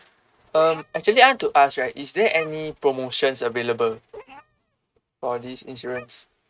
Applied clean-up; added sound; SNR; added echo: neural mask model RNNoise.